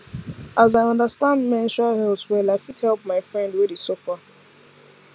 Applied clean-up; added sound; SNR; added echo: none; none; none; none.